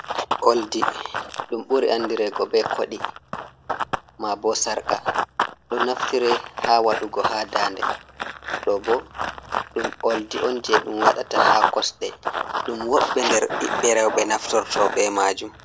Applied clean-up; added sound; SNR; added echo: none; Run; 3 dB; none.